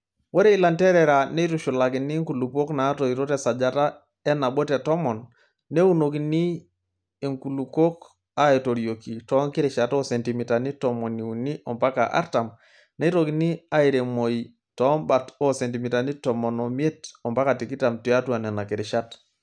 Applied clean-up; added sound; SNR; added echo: none; none; none; none.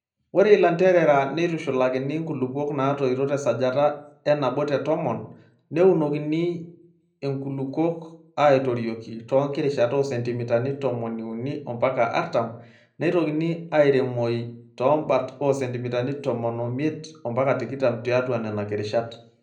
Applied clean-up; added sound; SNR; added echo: none; none; none; reverberation time 0.5 s.